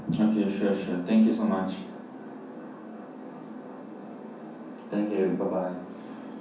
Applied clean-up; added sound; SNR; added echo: none; none; none; reverberation time 0.6 s.